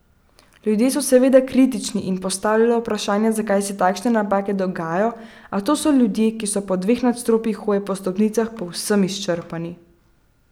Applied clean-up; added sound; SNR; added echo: none; none; none; none.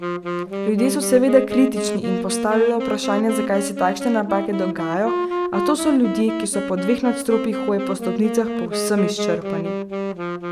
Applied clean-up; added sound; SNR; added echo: none; Wind instrument, woodwind instrument; 4 dB; none.